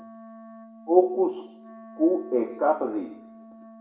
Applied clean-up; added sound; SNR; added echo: none; Wind instrument, woodwind instrument; 19 dB; reverberation time 0.7 s.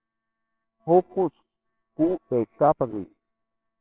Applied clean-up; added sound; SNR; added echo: neural separator model SepFormer WHAMR!.